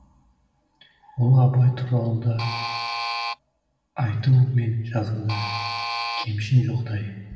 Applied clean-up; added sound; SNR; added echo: none; Alarm; 5 dB; reverberation time 1.2 s.